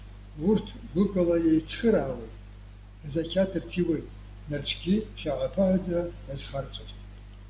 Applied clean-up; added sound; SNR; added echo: none; none; none; none.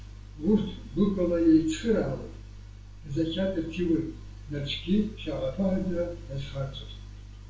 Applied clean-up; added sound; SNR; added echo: none; none; none; reverberation time 0.3 s.